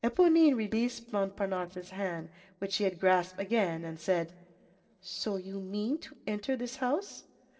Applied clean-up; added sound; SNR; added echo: neural separator model SepFormer DNS4.